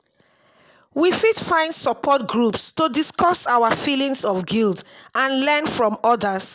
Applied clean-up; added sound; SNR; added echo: none; none; none; none.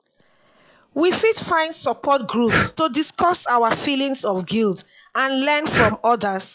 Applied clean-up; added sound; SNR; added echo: classical method log-MMSE.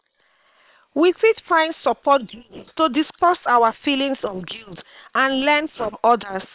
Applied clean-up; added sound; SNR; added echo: neural separator model SepFormer WHAM!.